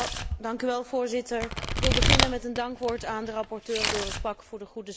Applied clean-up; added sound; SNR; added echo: none; Domestic sounds, home sounds; -2 dB; none.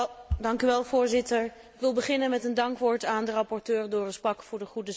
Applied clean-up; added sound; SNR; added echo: none; none; none; none.